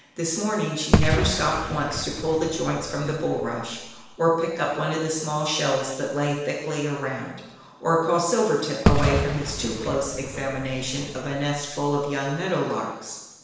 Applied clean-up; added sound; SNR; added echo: none; Fireworks; 1 dB; reverberation time 1.0 s.